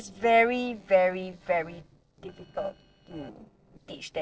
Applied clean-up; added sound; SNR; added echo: neural separator model SepFormer DNS4.